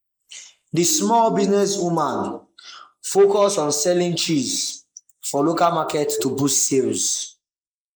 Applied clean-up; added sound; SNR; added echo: neural mask model Resemble Enhance denoiser.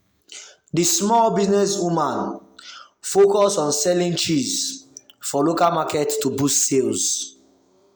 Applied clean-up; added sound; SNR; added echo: none; none; none; none.